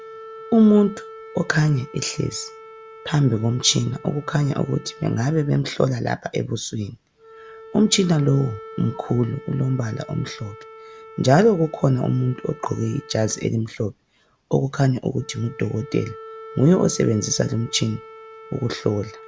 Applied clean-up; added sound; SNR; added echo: none; Wind instrument, woodwind instrument; 19 dB; none.